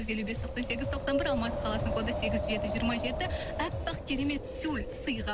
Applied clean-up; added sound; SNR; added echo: none; Wind; 2 dB; none.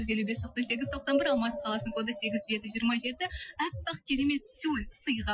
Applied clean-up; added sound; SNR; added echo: classical method Wiener filter.